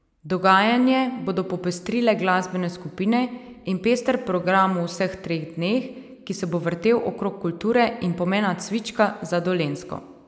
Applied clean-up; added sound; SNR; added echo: none; none; none; none.